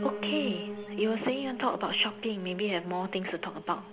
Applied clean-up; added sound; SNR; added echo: none; Piano; 8 dB; none.